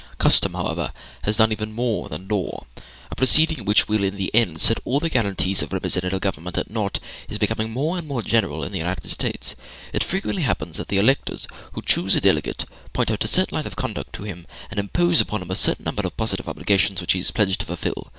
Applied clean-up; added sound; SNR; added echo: none; none; none; none.